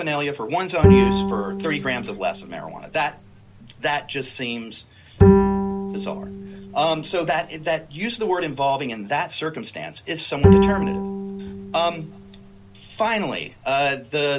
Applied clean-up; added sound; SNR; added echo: none; Bowed string instrument; -4 dB; none.